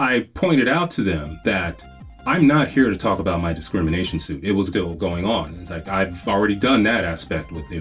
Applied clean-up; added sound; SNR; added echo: none; Drum kit; 20 dB; reverberation time 0.2 s.